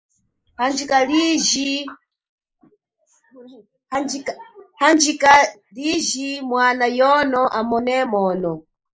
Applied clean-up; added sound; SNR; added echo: neural mask model Resemble Enhance denoiser.